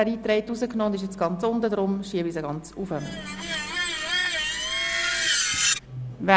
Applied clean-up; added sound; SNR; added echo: none; Screech; 0 dB; none.